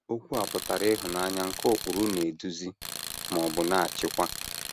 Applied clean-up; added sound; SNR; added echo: none; Tools; 7 dB; none.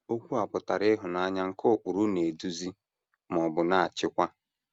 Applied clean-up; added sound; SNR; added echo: none; none; none; none.